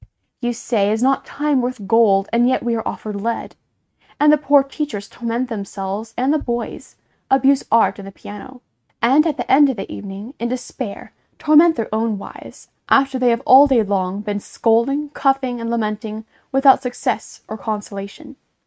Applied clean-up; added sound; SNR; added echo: neural mask model RNNoise.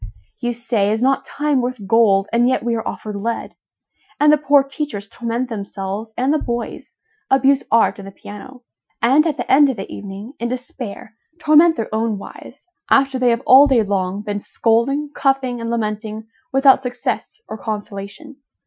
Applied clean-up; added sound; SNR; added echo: classical method Wiener filter.